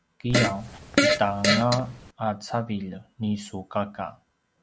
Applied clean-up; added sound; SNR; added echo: none; Fart; -3 dB; none.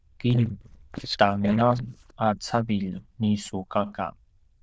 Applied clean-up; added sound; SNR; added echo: neural diffusion model UNIVERSE++.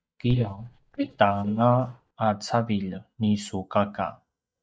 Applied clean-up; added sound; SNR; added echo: neural mask model DeepFilterNet 3.